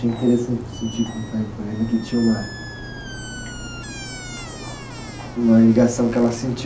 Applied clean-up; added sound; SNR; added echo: none; Squeak; 18 dB; none.